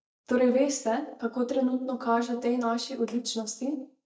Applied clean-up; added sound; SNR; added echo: neural mask model DeepFilterNet 3.